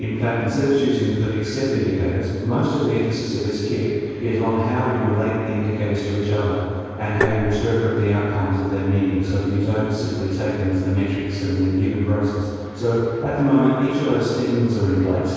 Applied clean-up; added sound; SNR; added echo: neural separator model SepFormer DNS4.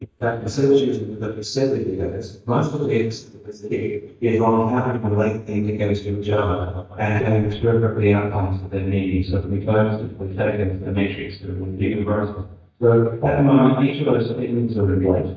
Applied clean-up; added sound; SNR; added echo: neural mask model DeepFilterNet 3.